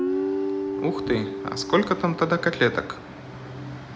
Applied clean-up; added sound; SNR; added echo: none; Guitar; 4 dB; none.